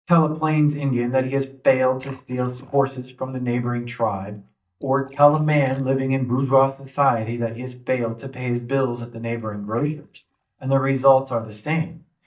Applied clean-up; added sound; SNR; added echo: neural mask model DeepFilterNet 3.